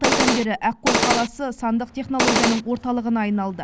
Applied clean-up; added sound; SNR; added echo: none; Gunshot, gunfire; -4 dB; none.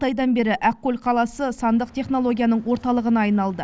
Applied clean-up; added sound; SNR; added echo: none; none; none; none.